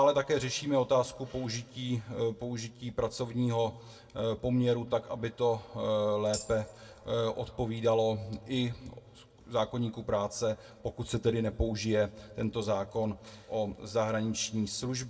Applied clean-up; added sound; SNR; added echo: none; Tambourine; 14 dB; reverberation time 0.9 s.